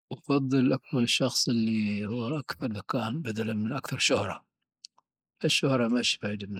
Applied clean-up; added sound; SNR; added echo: neural mask model Resemble Enhance denoiser.